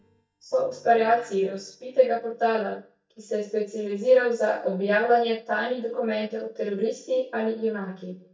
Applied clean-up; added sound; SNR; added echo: neural mask model DeepFilterNet 3.